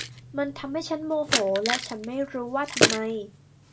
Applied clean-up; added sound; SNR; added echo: none; Keys jangling; 0 dB; reverberation time 0.2 s.